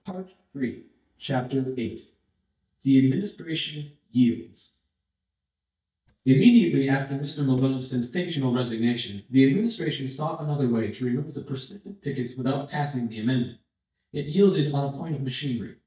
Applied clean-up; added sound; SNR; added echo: neural mask model DeepFilterNet 3.